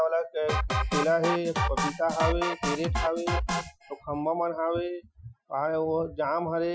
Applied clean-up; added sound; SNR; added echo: classical method Wiener filter.